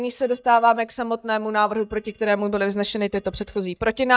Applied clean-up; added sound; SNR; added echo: neural mask model DeepFilterNet 3.